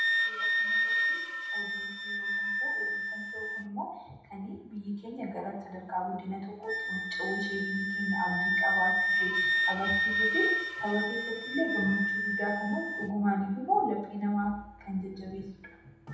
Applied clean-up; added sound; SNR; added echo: none; Wind instrument, woodwind instrument; -2 dB; reverberation time 0.9 s.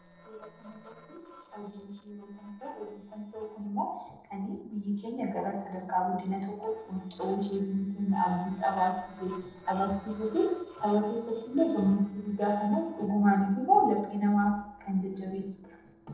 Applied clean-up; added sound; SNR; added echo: neural separator model SepFormer DNS4.